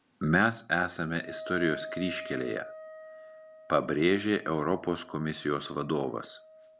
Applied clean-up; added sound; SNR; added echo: none; Wind instrument, woodwind instrument; 15 dB; none.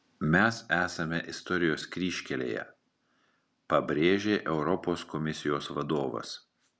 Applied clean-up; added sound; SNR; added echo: none; none; none; none.